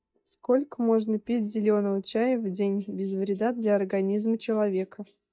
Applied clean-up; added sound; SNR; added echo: neural mask model DeepFilterNet 3.